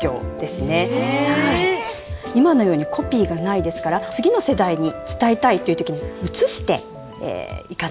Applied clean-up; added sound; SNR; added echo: none; none; none; none.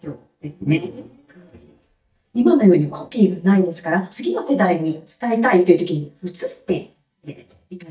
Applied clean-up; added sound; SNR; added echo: neural mask model DeepFilterNet 3.